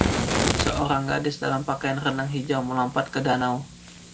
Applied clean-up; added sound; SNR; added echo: none; Fire; 3 dB; none.